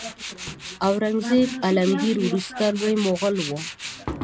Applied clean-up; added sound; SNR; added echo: none; Tools; 12 dB; none.